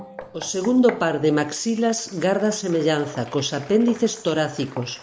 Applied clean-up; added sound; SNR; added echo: none; Knock + Applause; 19 dB; none.